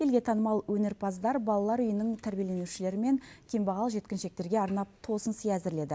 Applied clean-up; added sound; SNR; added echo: none; none; none; none.